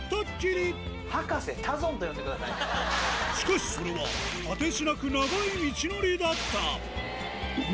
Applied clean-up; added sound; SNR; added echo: none; none; none; none.